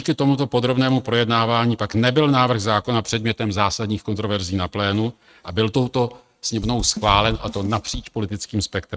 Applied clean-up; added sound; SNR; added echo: neural mask model RNNoise.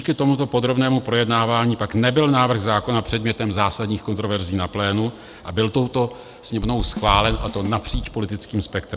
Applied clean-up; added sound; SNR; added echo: none; Drum / Drum kit; 7 dB; none.